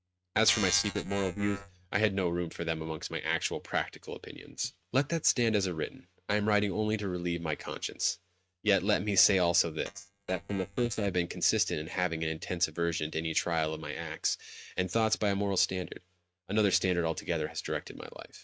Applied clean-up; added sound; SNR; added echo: neural mask model RNNoise.